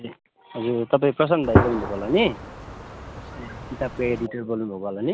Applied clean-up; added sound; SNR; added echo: none; Gunshot, gunfire; 1 dB; none.